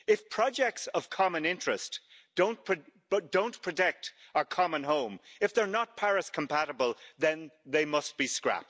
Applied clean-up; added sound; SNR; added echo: none; none; none; none.